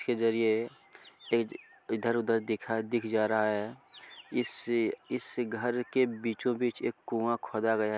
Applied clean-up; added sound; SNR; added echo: none; none; none; none.